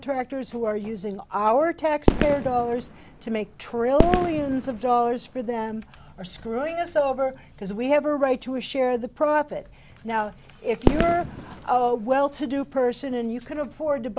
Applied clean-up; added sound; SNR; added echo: none; Fireworks; 2 dB; none.